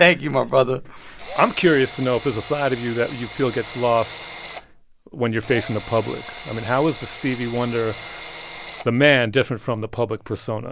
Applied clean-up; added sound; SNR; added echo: none; Drill; 13 dB; none.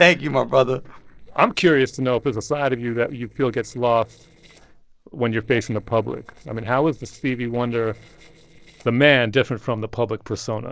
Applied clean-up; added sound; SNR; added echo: neural separator model SepFormer DNS4.